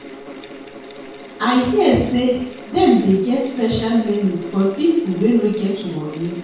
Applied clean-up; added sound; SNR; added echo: none; Mechanical fan; 17 dB; reverberation time 0.6 s.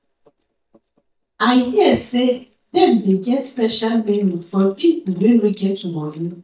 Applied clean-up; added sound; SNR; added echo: neural mask model DeepFilterNet 3.